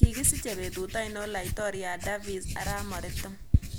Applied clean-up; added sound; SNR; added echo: none; Writing; -4 dB; none.